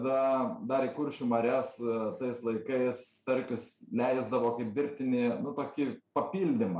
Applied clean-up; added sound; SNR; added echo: none; none; none; none.